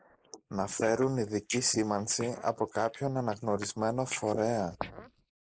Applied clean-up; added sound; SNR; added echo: neural mask model Resemble Enhance denoiser.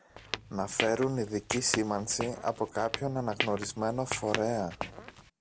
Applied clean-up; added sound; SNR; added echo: none; Squeak / Walk, footsteps; 7 dB; none.